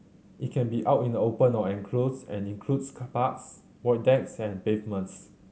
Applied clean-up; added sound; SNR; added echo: none; none; none; none.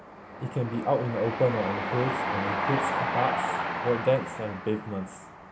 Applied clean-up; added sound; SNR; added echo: none; Train; 2 dB; none.